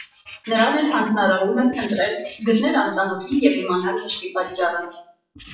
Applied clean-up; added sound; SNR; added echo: classical method WPE with log-MMSE.